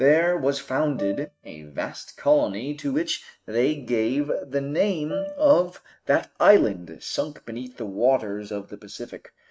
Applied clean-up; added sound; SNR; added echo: neural mask model RNNoise.